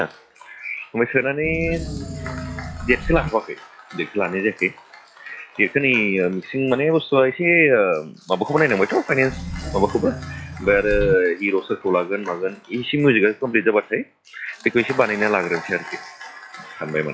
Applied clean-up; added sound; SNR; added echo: classical method log-MMSE.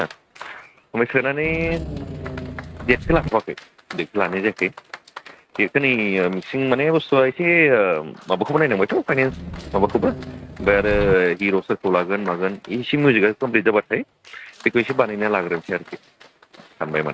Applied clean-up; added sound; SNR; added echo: neural mask model RNNoise.